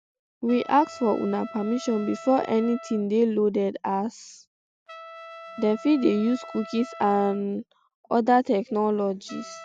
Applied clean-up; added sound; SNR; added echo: none; Trumpet; 19 dB; none.